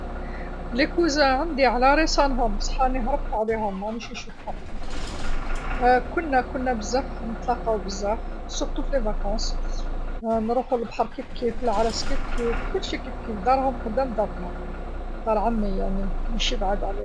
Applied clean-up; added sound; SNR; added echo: none; Engine starting / Bus; 2 dB; none.